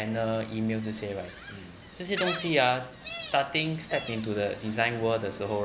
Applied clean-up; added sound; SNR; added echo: none; Gull, seagull; 13 dB; none.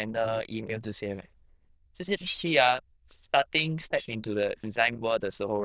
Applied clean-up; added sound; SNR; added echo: neural diffusion model UNIVERSE++.